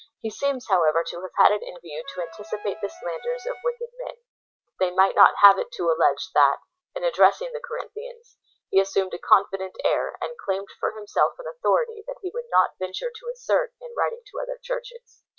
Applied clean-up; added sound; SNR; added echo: none; Wind instrument, woodwind instrument; 18 dB; none.